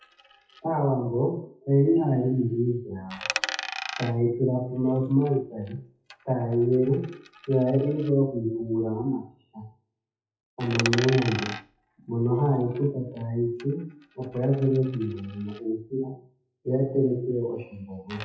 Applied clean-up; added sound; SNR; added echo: classical method WPE with log-MMSE.